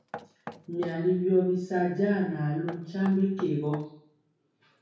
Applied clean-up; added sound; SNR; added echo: none; Knock; 18 dB; reverberation time 0.6 s.